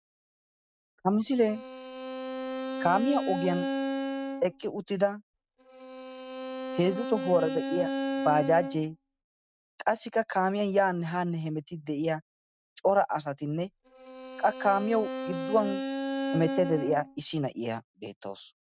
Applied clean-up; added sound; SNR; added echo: neural mask model RNNoise.